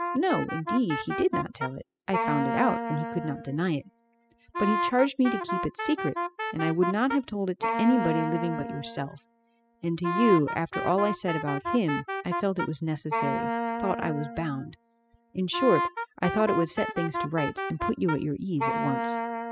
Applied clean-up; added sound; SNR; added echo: classical method spectral subtraction.